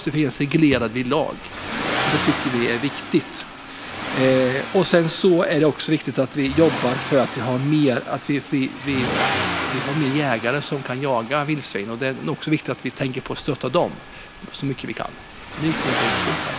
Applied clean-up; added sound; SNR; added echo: none; Accelerating, revving, vroom; 7 dB; none.